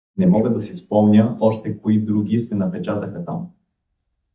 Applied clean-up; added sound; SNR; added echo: neural mask model DeepFilterNet 3.